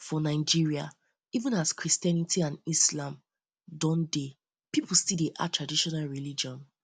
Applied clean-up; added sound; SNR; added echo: none; none; none; none.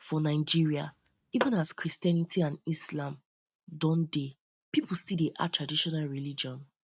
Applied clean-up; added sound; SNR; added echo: neural mask model RNNoise.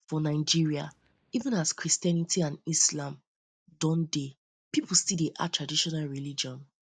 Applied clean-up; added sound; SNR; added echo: neural mask model DeepFilterNet 3.